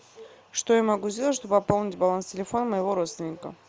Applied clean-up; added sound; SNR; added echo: none; none; none; none.